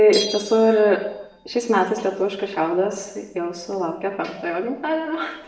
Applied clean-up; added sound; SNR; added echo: none; Bell; 17 dB; reverberation time 0.7 s.